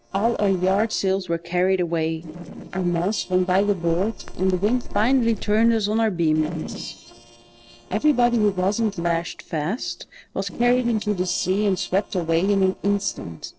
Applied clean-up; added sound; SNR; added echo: neural separator model SepFormer DNS4.